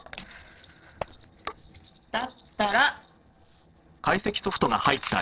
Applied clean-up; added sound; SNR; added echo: neural separator model SepFormer DNS4.